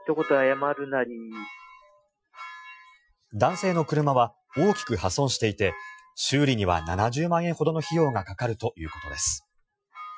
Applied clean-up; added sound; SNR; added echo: classical method Wiener filter.